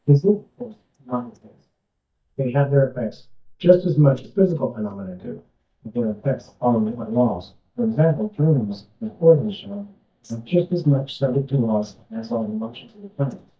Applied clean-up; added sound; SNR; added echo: neural mask model DeepFilterNet 3.